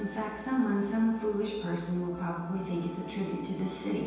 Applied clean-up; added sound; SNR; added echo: none; none; none; reverberation time 1.2 s.